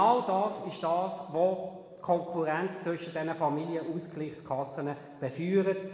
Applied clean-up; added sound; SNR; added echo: none; none; none; reverberation time 1.6 s.